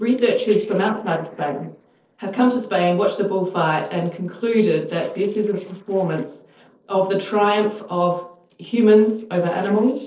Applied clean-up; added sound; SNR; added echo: neural separator model SepFormer DNS4.